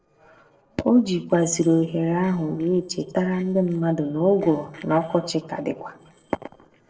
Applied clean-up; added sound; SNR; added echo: neural separator model SepFormer DNS4.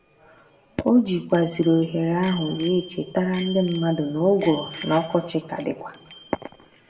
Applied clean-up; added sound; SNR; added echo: none; Bicycle bell; 15 dB; reverberation time 1.1 s.